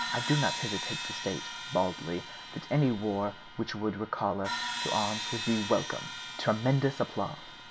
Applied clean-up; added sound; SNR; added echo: none; Crash cymbal; 7 dB; none.